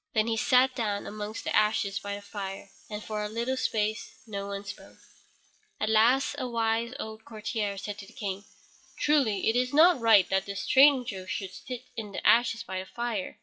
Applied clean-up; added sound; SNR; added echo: classical method WPE with log-MMSE.